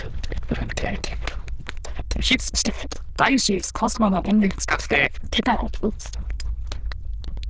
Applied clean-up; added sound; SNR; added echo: neural diffusion model UNIVERSE++.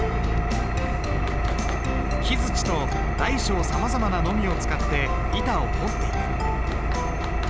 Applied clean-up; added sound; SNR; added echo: none; Engine; -3 dB; none.